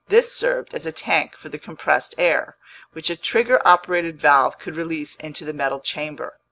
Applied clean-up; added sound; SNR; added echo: none; none; none; none.